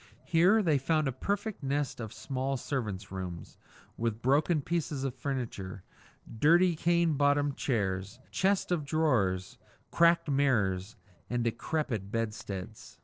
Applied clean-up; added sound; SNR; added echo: neural separator model SepFormer DNS4.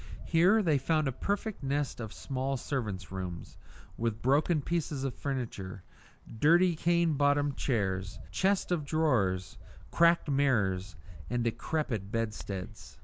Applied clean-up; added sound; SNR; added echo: none; Bird; 13 dB; none.